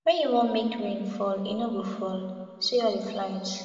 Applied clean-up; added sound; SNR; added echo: none; none; none; reverberation time 2.0 s.